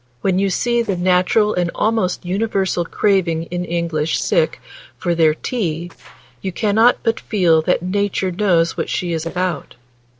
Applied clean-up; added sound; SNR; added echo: neural separator model SepFormer DNS4.